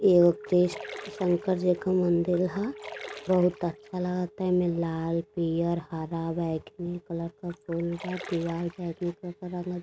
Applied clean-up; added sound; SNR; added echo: none; Telephone + Splash, splatter; 17 dB; none.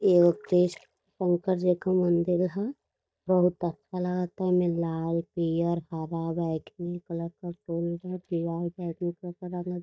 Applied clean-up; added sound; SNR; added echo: neural mask model DeepFilterNet 3.